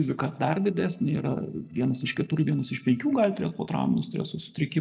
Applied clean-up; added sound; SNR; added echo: neural separator model SepFormer DNS4.